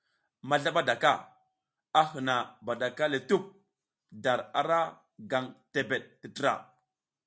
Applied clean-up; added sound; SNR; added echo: none; none; none; none.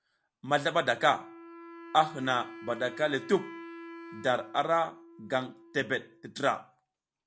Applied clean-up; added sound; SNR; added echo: none; Wind instrument, woodwind instrument; 17 dB; none.